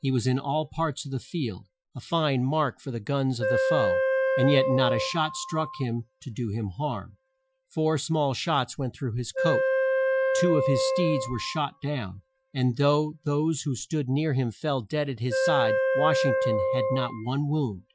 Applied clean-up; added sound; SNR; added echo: classical method Wiener filter.